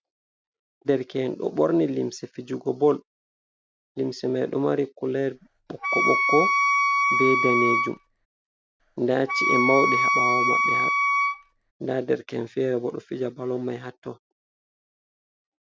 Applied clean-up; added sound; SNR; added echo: none; Wind instrument, woodwind instrument; -4 dB; none.